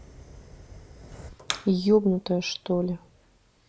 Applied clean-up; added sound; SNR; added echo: none; Fire; 15 dB; none.